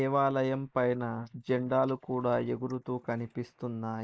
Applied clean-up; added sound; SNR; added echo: neural mask model Resemble Enhance denoiser.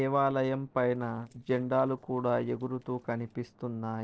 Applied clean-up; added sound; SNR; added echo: neural separator model SepFormer DNS4.